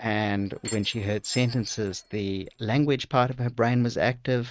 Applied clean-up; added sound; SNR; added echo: neural mask model RNNoise.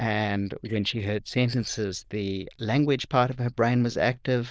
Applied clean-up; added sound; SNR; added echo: neural diffusion model UNIVERSE++.